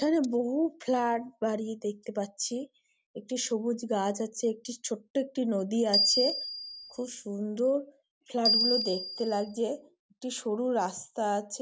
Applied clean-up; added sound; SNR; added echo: none; Bell; 0 dB; none.